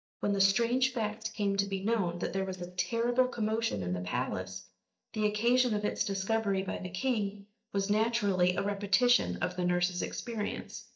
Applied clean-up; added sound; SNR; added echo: neural mask model DeepFilterNet 3.